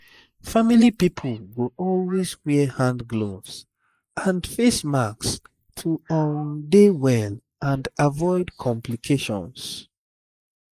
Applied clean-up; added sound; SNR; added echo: neural mask model Resemble Enhance denoiser.